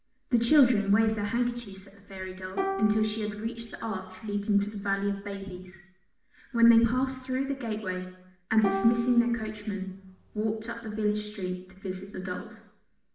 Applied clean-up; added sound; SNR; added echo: none; Plucked string instrument; 8 dB; reverberation time 0.8 s.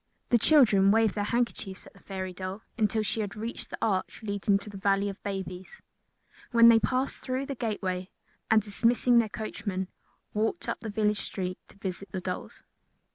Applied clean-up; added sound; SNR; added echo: none; none; none; none.